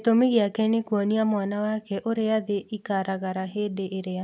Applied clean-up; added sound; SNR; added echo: none; none; none; none.